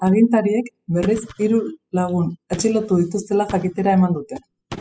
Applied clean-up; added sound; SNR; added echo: classical method spectral subtraction.